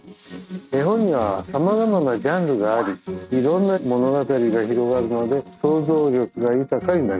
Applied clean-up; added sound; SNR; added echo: neural mask model RNNoise.